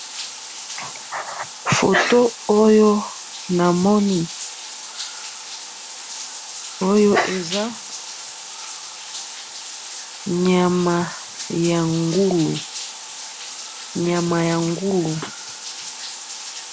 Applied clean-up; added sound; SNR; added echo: none; Bathtub (filling or washing); 11 dB; none.